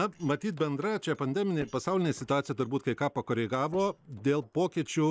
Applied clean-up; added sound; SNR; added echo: neural separator model SepFormer DNS4.